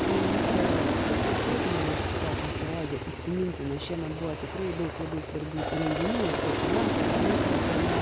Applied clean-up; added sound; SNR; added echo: none; Aircraft; -4 dB; none.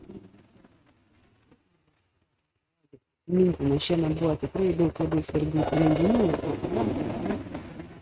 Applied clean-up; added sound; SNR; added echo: neural mask model RNNoise.